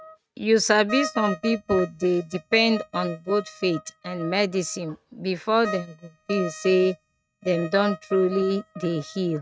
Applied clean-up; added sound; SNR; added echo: neural mask model RNNoise.